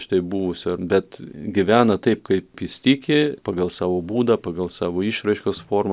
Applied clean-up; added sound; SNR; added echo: none; none; none; none.